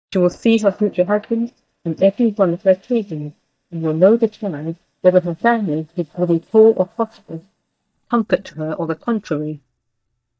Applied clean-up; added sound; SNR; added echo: neural mask model DeepFilterNet 3.